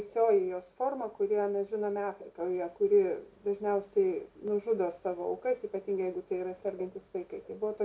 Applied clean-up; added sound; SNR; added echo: none; none; none; none.